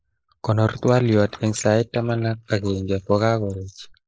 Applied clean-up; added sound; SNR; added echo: neural mask model Resemble Enhance denoiser.